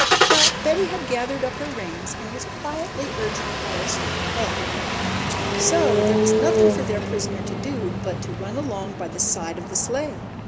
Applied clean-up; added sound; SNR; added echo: none; Engine starting; -4 dB; none.